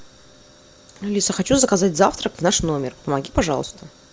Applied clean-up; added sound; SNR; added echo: none; none; none; none.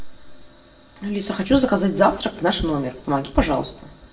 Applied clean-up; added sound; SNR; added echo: none; none; none; reverberation time 0.5 s.